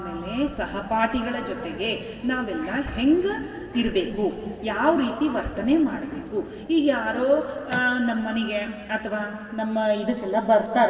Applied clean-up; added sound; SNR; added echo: none; Microwave oven; 19 dB; reverberation time 2.5 s.